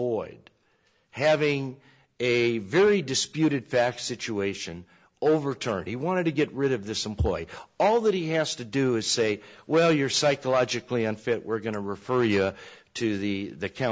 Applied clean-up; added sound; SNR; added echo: none; none; none; none.